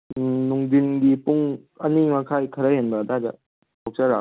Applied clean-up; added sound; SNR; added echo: none; none; none; none.